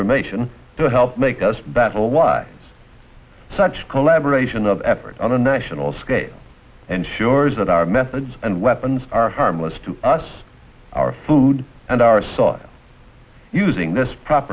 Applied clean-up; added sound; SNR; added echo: none; none; none; none.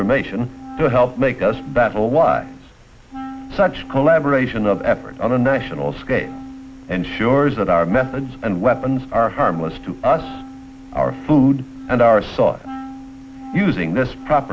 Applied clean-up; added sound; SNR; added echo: none; Wind instrument, woodwind instrument; 16 dB; none.